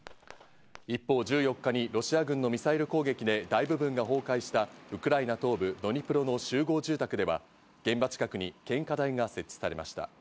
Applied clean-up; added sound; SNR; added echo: none; none; none; none.